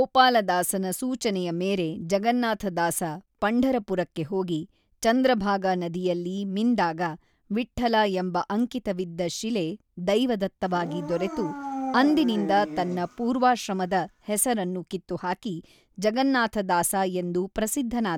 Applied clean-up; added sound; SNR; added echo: none; Dog; 10 dB; none.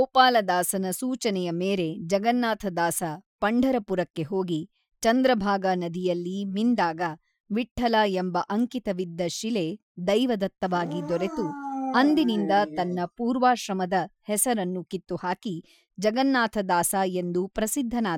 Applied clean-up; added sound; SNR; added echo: classical method Wiener filter.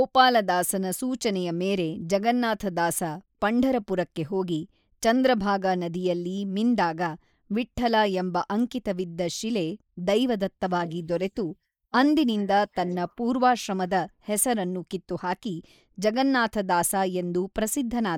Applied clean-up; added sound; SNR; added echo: neural mask model Resemble Enhance denoiser.